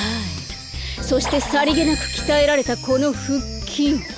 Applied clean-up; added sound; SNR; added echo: none; none; none; none.